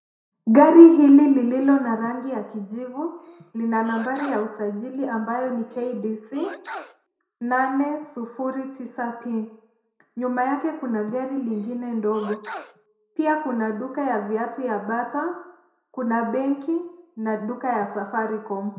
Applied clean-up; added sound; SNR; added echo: none; Sneeze; 19 dB; reverberation time 0.5 s.